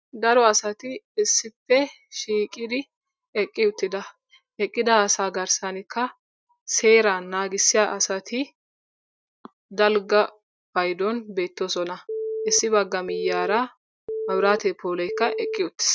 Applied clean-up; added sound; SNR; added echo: neural mask model RNNoise.